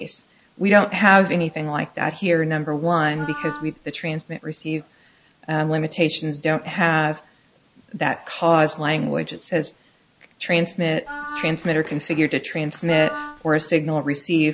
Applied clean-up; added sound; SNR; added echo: none; Wind instrument, woodwind instrument; 12 dB; none.